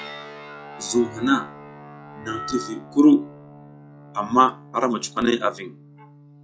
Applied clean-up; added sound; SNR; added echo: classical method log-MMSE.